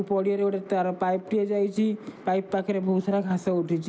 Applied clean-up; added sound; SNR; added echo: none; none; none; none.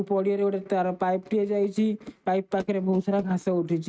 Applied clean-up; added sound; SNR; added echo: neural mask model RNNoise.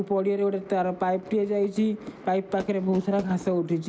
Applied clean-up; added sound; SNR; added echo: none; Fireworks; 20 dB; none.